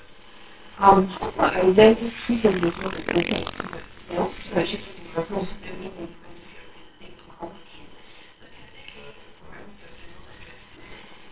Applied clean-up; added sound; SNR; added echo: neural separator model SepFormer WHAMR!.